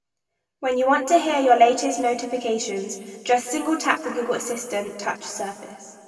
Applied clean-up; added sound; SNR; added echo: none; none; none; reverberation time 1.9 s.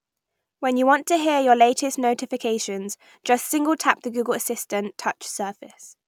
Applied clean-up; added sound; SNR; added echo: none; none; none; none.